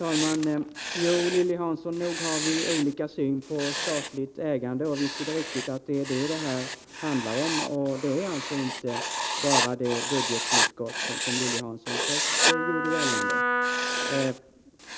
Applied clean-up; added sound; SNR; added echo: none; Writing + Wind instrument, woodwind instrument; 1 dB; none.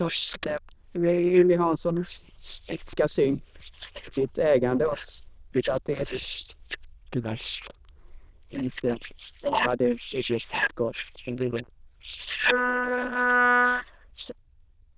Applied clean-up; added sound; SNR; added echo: neural diffusion model UNIVERSE++.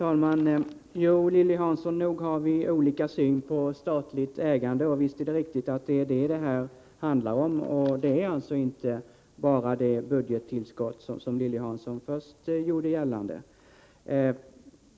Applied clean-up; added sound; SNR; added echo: none; none; none; none.